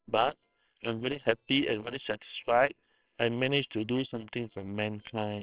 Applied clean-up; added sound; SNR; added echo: neural separator model SepFormer WHAMR!.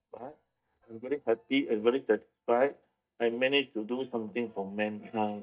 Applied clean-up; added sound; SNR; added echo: neural mask model DeepFilterNet 3.